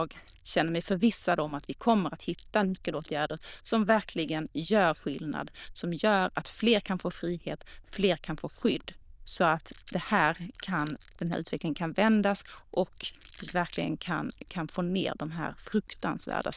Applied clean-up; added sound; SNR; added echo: neural diffusion model UNIVERSE++.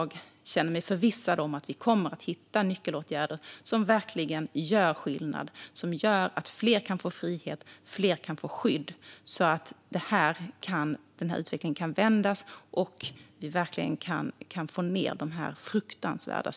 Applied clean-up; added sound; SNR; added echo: none; none; none; none.